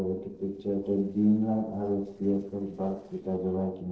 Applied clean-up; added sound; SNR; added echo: neural separator model SepFormer DNS4.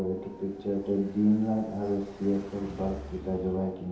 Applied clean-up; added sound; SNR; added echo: none; Car passing by; 17 dB; reverberation time 2.8 s.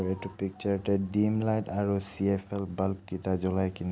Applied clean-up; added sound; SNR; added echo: none; none; none; none.